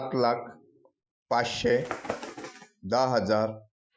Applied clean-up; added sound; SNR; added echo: classical method Wiener filter.